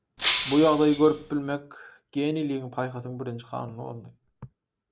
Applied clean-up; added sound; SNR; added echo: none; Shatter; -1 dB; none.